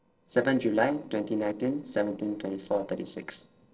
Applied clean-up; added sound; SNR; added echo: neural separator model SepFormer DNS4.